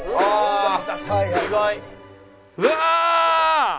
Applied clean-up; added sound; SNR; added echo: none; Whoosh, swoosh, swish; 12 dB; none.